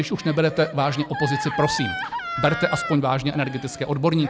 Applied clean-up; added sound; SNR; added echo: none; Gasp; 8 dB; none.